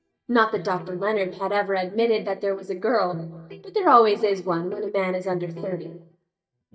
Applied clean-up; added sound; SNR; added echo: neural mask model DeepFilterNet 3.